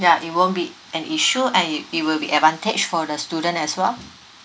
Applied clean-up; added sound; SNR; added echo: none; none; none; none.